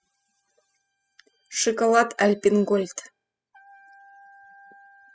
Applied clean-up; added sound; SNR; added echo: classical method spectral subtraction.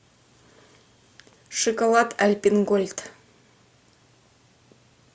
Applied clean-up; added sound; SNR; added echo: none; none; none; none.